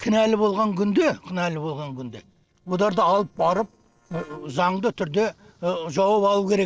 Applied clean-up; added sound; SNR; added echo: neural separator model SepFormer DNS4.